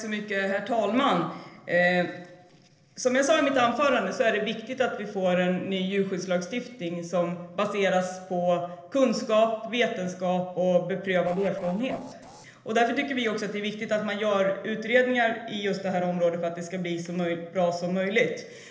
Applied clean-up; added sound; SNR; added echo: neural separator model SepFormer DNS4.